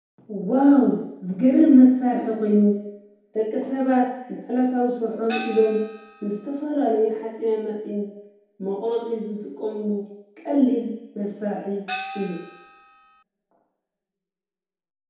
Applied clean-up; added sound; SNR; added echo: none; Gong; 12 dB; reverberation time 1.8 s.